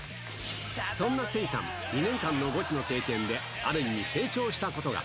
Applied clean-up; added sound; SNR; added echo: none; none; none; none.